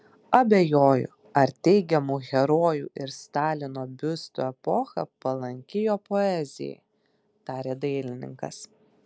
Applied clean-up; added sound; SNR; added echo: none; none; none; none.